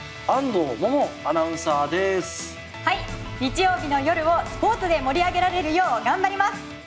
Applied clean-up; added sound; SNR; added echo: none; Gull, seagull; 13 dB; none.